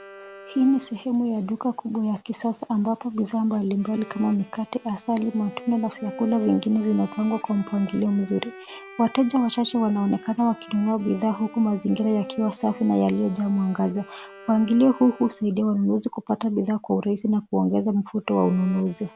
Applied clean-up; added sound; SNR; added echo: none; Bowed string instrument; 20 dB; none.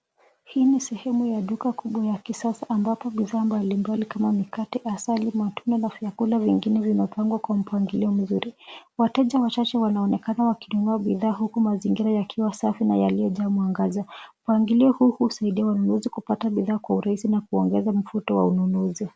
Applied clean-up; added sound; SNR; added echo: none; none; none; none.